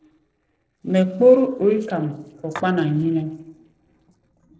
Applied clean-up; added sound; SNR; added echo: neural separator model SepFormer DNS4.